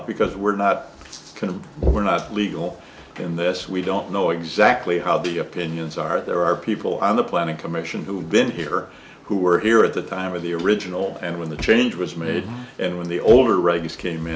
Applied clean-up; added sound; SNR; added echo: none; none; none; none.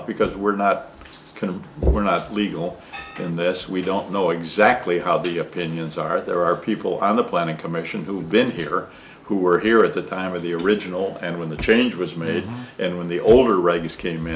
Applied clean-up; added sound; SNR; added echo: none; Gong; 16 dB; none.